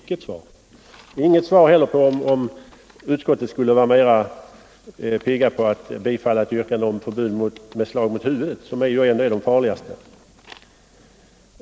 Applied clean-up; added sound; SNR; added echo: none; none; none; none.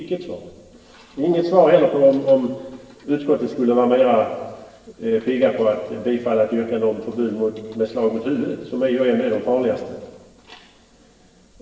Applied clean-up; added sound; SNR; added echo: none; none; none; reverberation time 1.2 s.